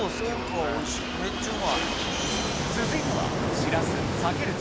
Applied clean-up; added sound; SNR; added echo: none; Fixed-wing aircraft, airplane; -2 dB; none.